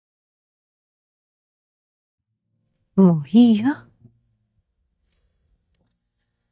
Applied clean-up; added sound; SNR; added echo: neural mask model DeepFilterNet 3.